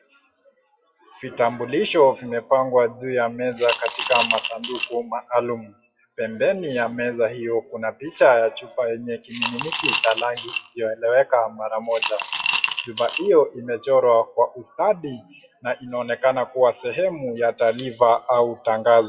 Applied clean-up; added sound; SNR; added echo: classical method WPE with log-MMSE.